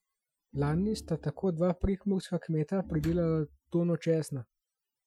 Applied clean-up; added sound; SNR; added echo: classical method Wiener filter.